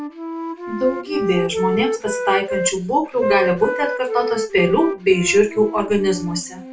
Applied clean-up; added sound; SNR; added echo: none; Wind instrument, woodwind instrument; 5 dB; reverberation time 0.2 s.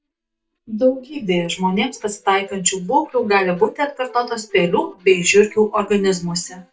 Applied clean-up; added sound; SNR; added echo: neural mask model DeepFilterNet 3.